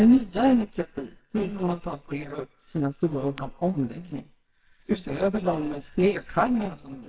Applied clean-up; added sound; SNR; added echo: neural separator model SepFormer WHAMR!.